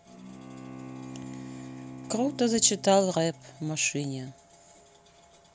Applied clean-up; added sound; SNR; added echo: none; Bowed string instrument; 13 dB; none.